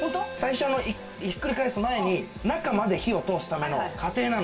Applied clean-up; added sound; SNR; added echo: none; Ringtone; 18 dB; reverberation time 0.2 s.